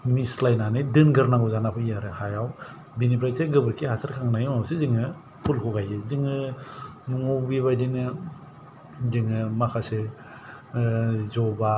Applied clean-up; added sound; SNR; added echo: none; none; none; none.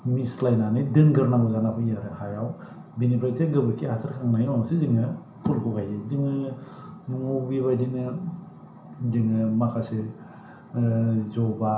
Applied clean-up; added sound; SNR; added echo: none; none; none; reverberation time 0.5 s.